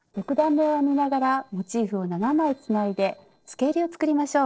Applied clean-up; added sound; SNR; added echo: neural separator model SepFormer DNS4.